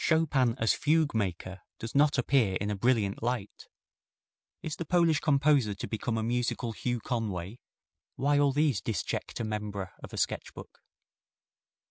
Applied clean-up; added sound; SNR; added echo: none; none; none; none.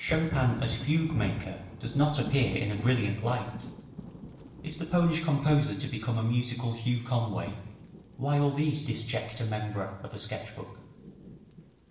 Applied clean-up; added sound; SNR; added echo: none; Thunder / Rain; 13 dB; reverberation time 0.8 s.